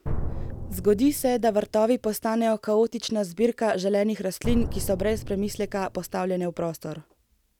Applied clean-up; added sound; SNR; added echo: none; Drum; 8 dB; none.